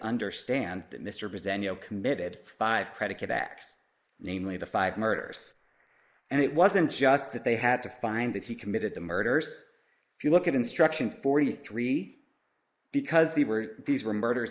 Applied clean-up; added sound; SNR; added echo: neural mask model Resemble Enhance denoiser.